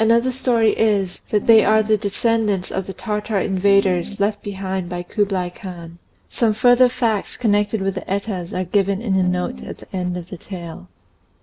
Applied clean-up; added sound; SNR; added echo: none; Piano; 11 dB; none.